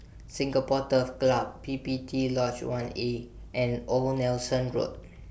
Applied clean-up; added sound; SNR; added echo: none; none; none; none.